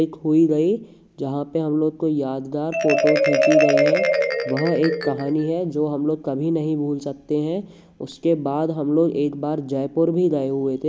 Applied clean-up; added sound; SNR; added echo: none; Marimba, xylophone; 4 dB; none.